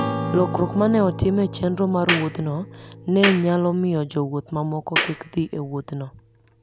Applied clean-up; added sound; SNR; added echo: none; Clapping + Acoustic guitar / Strum; 7 dB; none.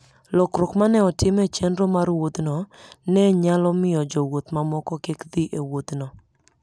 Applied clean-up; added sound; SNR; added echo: none; none; none; none.